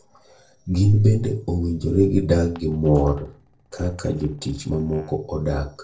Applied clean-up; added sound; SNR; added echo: neural separator model SepFormer DNS4.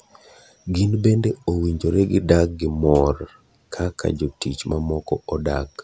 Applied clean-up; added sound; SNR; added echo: none; none; none; none.